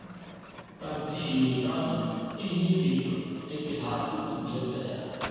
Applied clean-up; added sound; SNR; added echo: none; Mechanisms; 16 dB; reverberation time 2.1 s.